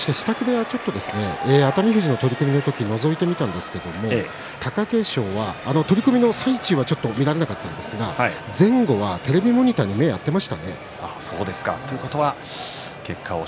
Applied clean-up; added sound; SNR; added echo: none; none; none; none.